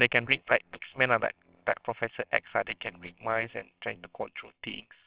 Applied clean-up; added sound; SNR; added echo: neural separator model SepFormer WHAMR!.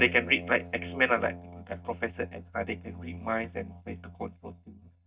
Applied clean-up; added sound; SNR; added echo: neural mask model DeepFilterNet 3.